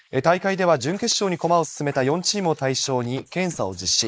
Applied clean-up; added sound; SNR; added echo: neural mask model Resemble Enhance denoiser.